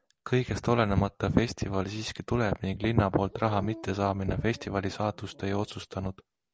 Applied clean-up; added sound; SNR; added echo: none; Dog; 20 dB; none.